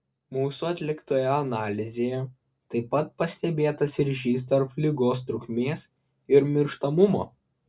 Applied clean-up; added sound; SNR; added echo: none; none; none; none.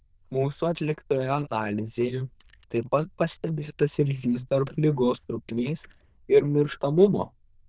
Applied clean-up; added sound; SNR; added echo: neural diffusion model UNIVERSE++.